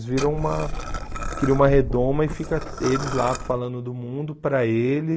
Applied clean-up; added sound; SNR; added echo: none; Liquid; 5 dB; none.